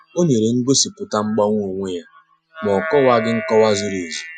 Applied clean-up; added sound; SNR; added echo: classical method Wiener filter.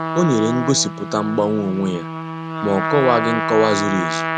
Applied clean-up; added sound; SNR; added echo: none; Trumpet; 4 dB; none.